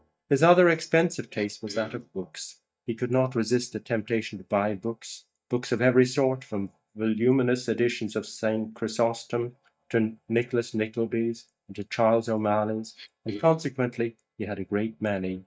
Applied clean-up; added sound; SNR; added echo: neural mask model DeepFilterNet 3.